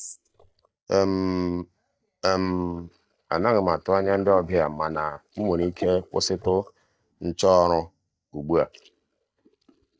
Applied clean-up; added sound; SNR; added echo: neural mask model DeepFilterNet 3.